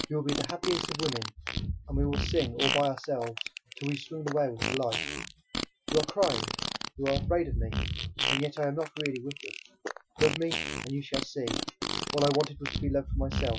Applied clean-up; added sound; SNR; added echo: classical method Wiener filter.